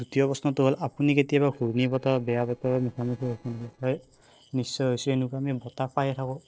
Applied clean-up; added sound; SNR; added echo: neural separator model SepFormer DNS4.